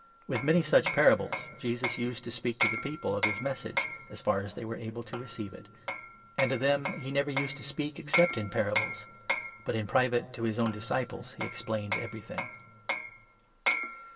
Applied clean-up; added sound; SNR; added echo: none; Hammer; 5 dB; reverberation time 2.2 s.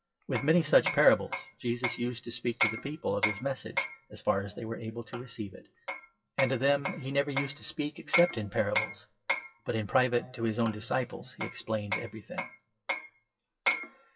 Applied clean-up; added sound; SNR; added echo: classical method WPE with log-MMSE.